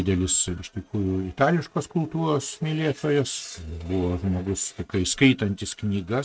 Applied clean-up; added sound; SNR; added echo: neural mask model RNNoise.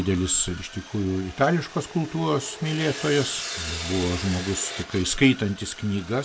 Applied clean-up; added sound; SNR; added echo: none; Sawing; 12 dB; none.